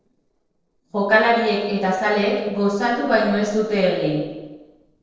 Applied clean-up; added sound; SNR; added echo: neural separator model SepFormer DNS4.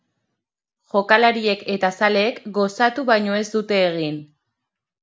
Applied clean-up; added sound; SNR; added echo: none; none; none; none.